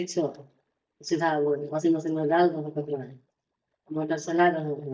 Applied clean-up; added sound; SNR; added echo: neural mask model DeepFilterNet 3.